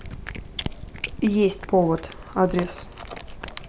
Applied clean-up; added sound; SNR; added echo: none; Cat; 10 dB; none.